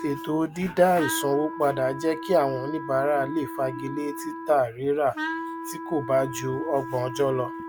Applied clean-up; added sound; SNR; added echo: none; Wind instrument, woodwind instrument; 9 dB; none.